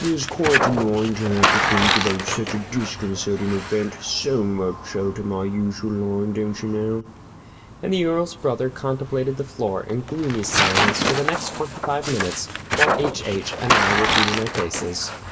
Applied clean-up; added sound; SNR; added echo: none; Tearing; 1 dB; reverberation time 2.0 s.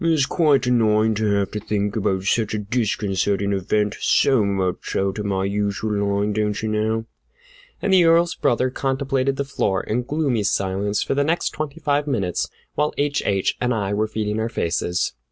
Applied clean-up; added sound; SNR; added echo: none; none; none; none.